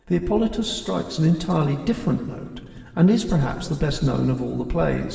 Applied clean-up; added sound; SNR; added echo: none; none; none; reverberation time 2.1 s.